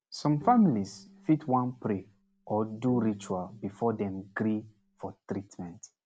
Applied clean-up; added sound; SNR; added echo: none; Bowed string instrument; 20 dB; none.